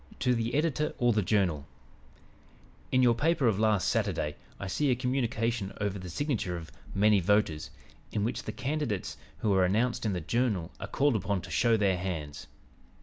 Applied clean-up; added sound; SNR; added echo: none; none; none; none.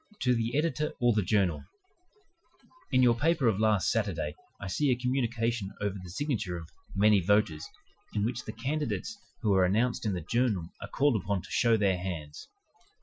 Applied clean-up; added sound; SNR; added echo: classical method Wiener filter.